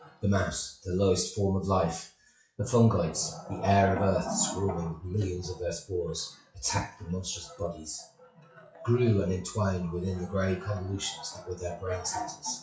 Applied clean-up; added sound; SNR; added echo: classical method WPE with log-MMSE.